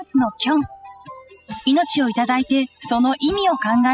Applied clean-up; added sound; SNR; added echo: classical method spectral subtraction.